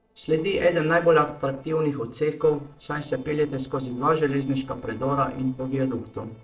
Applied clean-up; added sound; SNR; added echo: neural separator model SepFormer DNS4.